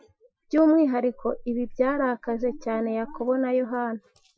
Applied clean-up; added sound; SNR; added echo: classical method Wiener filter.